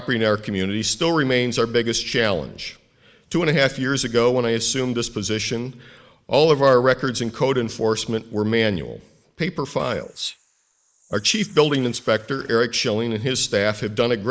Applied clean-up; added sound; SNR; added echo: neural mask model Resemble Enhance denoiser.